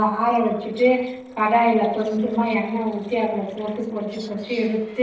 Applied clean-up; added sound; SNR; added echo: neural separator model SepFormer DNS4.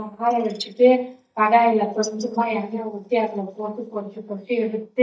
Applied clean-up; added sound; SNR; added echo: neural mask model DeepFilterNet 3.